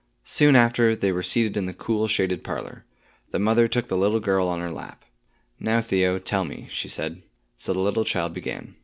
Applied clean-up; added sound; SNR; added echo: none; none; none; none.